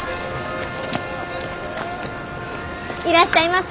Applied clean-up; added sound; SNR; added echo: none; Keyboard (musical) + Trumpet; 10 dB; none.